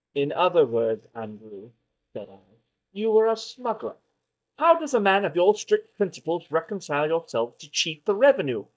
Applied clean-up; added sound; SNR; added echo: neural mask model DeepFilterNet 3.